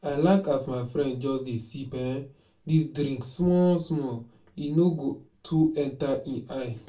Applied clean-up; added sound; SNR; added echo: none; none; none; reverberation time 0.2 s.